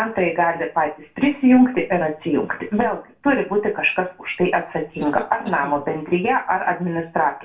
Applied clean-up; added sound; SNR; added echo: none; Cough; 18 dB; reverberation time 0.3 s.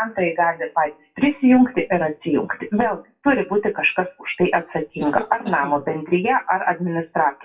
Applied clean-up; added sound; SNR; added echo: classical method WPE with log-MMSE.